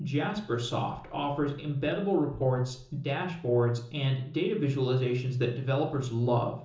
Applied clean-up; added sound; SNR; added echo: none; none; none; reverberation time 0.6 s.